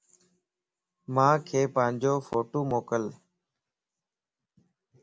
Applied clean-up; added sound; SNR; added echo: none; none; none; none.